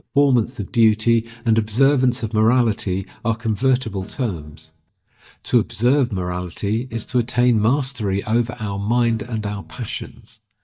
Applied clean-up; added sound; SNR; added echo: neural mask model DeepFilterNet 3.